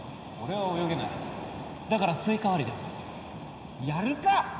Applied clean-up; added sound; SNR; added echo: none; none; none; reverberation time 2.0 s.